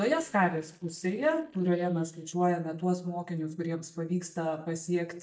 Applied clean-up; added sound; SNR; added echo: neural mask model DeepFilterNet 3.